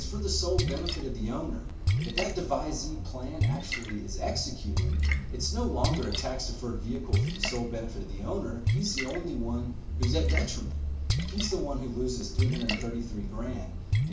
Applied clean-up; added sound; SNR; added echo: none; Splash, splatter; -4 dB; reverberation time 0.3 s.